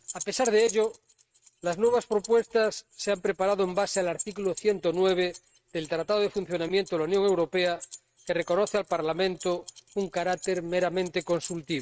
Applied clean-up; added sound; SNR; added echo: neural mask model RNNoise.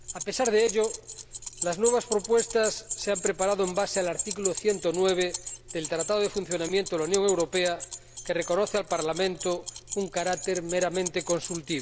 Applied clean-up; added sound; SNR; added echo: none; Keys jangling; 9 dB; none.